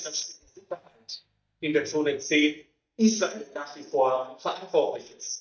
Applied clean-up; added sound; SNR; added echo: neural mask model DeepFilterNet 3.